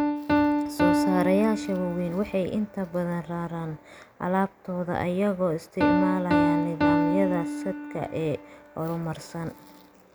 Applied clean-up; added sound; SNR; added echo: none; Piano; 0 dB; none.